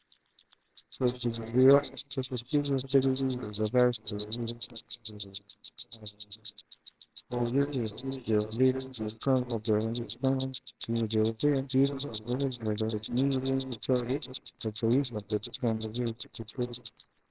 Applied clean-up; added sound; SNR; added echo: neural separator model SepFormer WHAMR!.